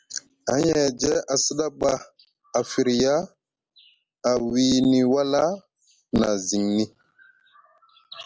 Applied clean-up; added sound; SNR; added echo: none; none; none; none.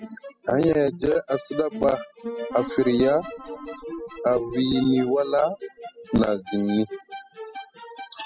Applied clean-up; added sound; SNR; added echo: classical method spectral subtraction.